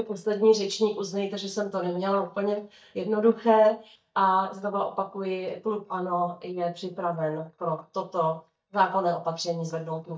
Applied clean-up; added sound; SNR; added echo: neural mask model DeepFilterNet 3.